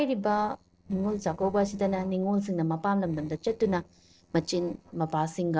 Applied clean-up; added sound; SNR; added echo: neural separator model SepFormer DNS4.